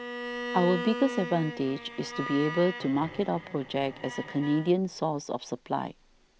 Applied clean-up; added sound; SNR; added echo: none; Bowed string instrument; 10 dB; none.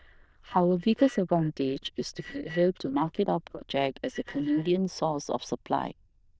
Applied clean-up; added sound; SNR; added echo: neural diffusion model UNIVERSE++.